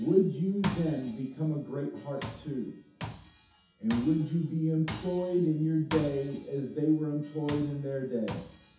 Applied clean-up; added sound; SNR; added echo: none; Tools; 13 dB; reverberation time 0.5 s.